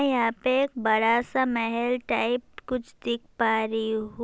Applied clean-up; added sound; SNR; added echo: none; none; none; none.